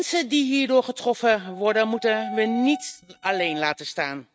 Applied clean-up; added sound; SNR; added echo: neural mask model RNNoise.